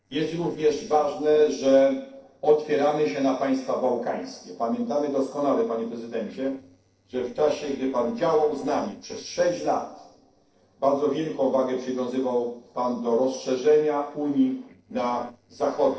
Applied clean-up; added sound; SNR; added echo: neural separator model SepFormer DNS4.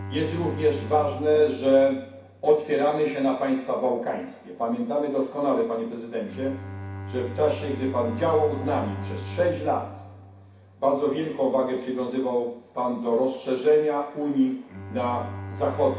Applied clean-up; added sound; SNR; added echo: none; Bowed string instrument; 13 dB; reverberation time 0.6 s.